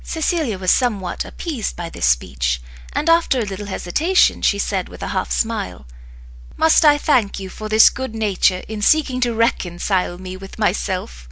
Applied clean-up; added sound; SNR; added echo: none; none; none; none.